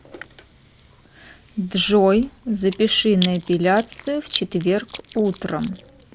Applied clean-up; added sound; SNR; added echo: none; Chewing, mastication; 14 dB; none.